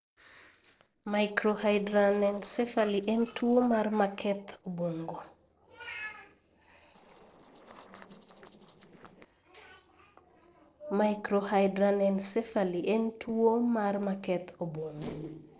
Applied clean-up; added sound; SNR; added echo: neural separator model SepFormer DNS4.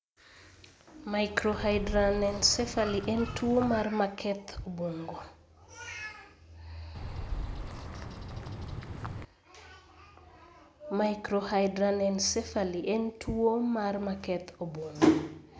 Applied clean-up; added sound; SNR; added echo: none; Bird vocalization, bird call, bird song; 6 dB; none.